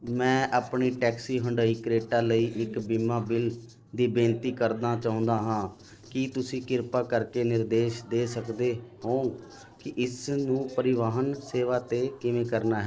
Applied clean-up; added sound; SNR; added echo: neural separator model SepFormer DNS4.